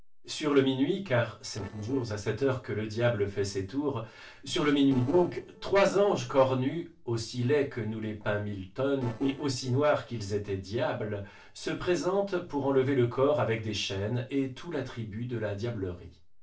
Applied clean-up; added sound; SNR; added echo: neural separator model SepFormer DNS4.